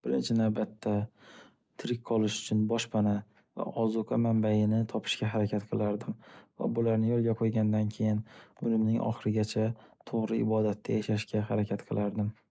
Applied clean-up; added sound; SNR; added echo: none; none; none; none.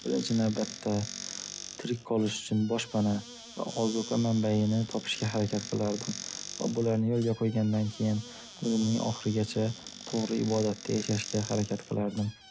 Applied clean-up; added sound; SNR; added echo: none; Squeak / Cupboard open or close; 13 dB; none.